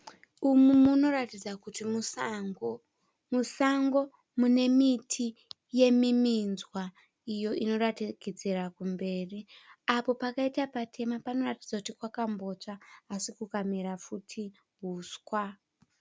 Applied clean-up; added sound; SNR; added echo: none; none; none; none.